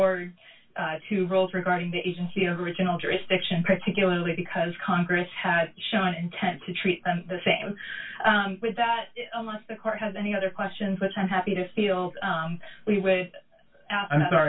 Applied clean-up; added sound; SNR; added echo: none; none; none; reverberation time 0.1 s.